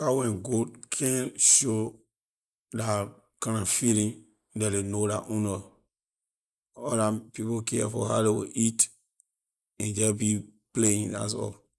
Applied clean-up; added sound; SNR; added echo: neural mask model Resemble Enhance denoiser.